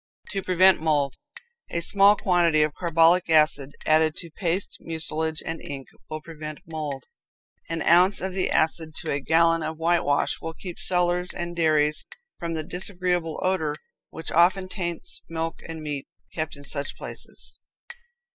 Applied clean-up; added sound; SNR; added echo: classical method spectral subtraction.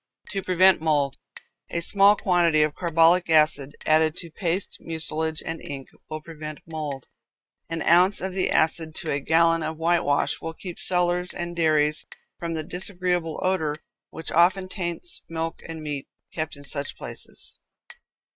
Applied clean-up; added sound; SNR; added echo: neural mask model RNNoise.